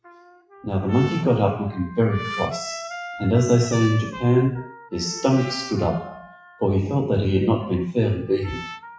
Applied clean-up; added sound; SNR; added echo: classical method WPE with log-MMSE.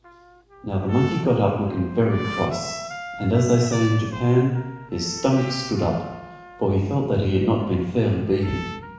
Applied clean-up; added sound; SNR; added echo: none; Trumpet; 15 dB; reverberation time 1.0 s.